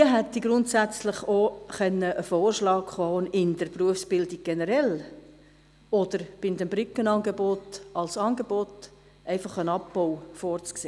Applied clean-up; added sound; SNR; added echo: none; none; none; none.